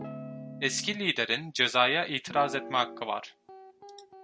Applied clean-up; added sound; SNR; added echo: none; Guitar; 14 dB; none.